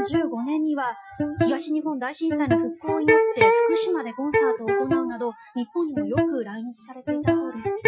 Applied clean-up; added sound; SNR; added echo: classical method Wiener filter.